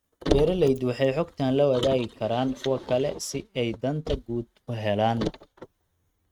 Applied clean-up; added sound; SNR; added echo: neural mask model RNNoise.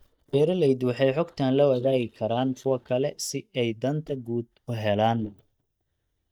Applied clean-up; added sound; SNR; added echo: neural mask model DeepFilterNet 3.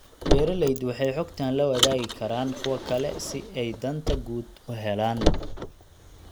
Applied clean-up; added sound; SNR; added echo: none; Car; 1 dB; none.